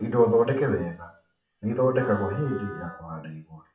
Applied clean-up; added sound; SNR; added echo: classical method WPE with log-MMSE.